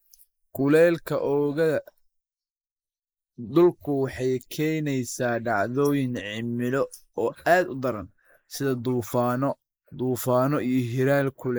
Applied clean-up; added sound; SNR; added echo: neural mask model Resemble Enhance denoiser.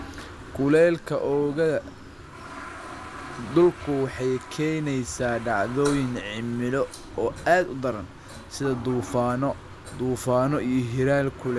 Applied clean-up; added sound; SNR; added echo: none; Toilet flush; 17 dB; none.